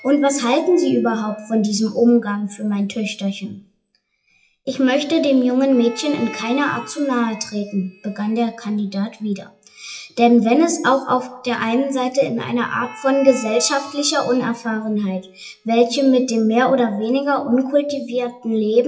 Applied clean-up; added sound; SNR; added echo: classical method WPE with log-MMSE.